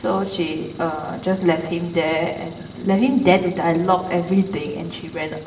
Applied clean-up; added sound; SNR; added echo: none; Engine; 19 dB; reverberation time 0.8 s.